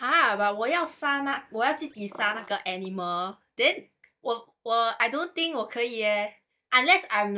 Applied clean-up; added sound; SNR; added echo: neural mask model DeepFilterNet 3.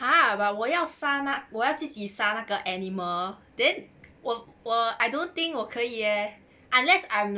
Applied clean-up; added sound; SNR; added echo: none; none; none; none.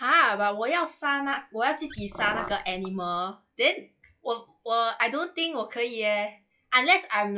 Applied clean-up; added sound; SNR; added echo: classical method log-MMSE.